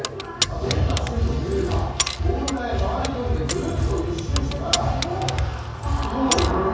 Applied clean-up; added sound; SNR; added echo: none; Keys jangling; 8 dB; reverberation time 1.3 s.